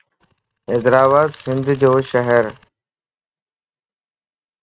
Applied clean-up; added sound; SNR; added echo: neural mask model RNNoise.